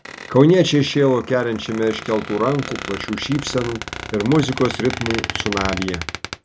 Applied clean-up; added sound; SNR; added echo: none; Squeak; 11 dB; none.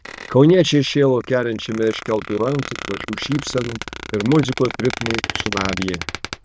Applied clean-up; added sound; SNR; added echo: neural diffusion model UNIVERSE++.